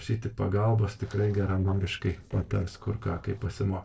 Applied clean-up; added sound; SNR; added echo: neural separator model SepFormer DNS4.